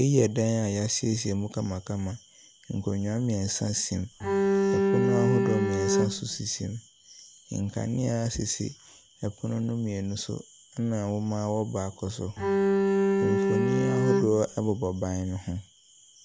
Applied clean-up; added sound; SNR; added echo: none; Bowed string instrument; -4 dB; none.